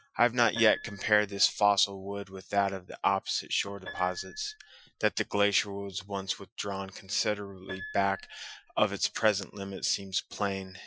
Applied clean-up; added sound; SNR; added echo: classical method Wiener filter.